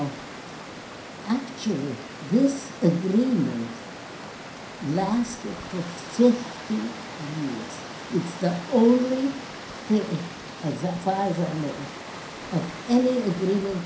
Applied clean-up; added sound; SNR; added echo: none; Water; 12 dB; reverberation time 0.5 s.